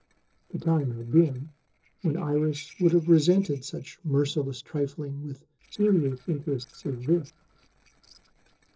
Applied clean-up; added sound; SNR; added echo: neural separator model SepFormer DNS4.